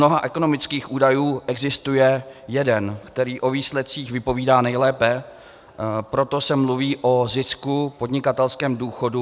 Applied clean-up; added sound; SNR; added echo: none; none; none; none.